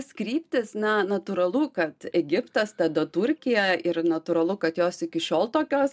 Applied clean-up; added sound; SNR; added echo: none; none; none; none.